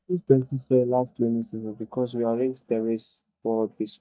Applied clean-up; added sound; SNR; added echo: neural mask model DeepFilterNet 3.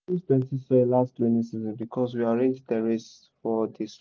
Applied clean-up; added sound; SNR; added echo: none; none; none; none.